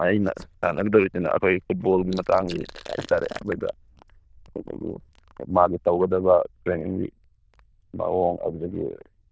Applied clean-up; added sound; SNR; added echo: neural diffusion model UNIVERSE++.